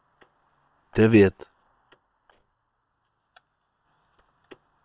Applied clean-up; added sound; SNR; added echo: neural separator model SepFormer WHAM!.